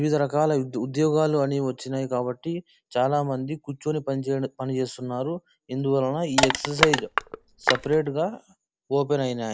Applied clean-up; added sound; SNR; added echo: none; Crushing; 0 dB; none.